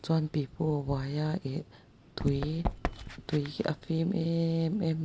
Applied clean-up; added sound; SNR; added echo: none; Run; 11 dB; none.